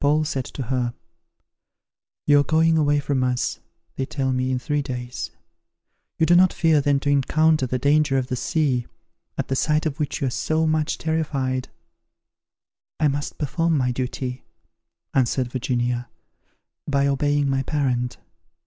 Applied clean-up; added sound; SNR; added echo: none; none; none; none.